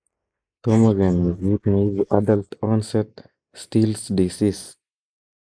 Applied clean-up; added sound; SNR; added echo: neural mask model Resemble Enhance denoiser.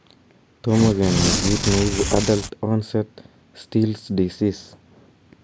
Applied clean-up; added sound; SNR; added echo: none; Tearing; 0 dB; none.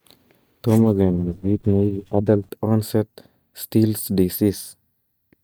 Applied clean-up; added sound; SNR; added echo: neural mask model DeepFilterNet 3.